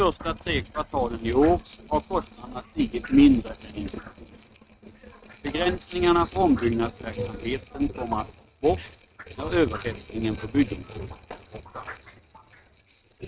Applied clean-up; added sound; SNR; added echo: neural mask model RNNoise.